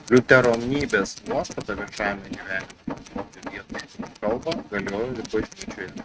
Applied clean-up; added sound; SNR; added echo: neural mask model RNNoise.